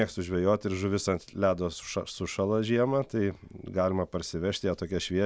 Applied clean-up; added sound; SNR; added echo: none; none; none; none.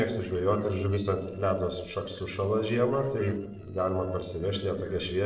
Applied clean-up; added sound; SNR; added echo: neural separator model SepFormer DNS4.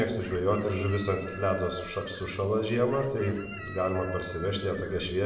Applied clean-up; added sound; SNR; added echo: none; Chicken, rooster; 15 dB; reverberation time 1.0 s.